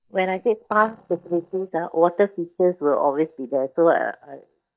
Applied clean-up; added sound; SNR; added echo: neural mask model DeepFilterNet 3.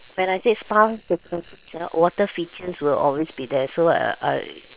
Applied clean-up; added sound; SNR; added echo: neural separator model SepFormer WHAM!.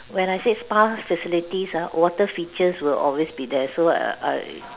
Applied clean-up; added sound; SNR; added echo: none; none; none; none.